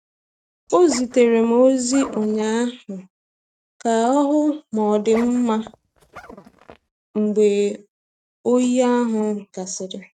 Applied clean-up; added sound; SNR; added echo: neural mask model RNNoise.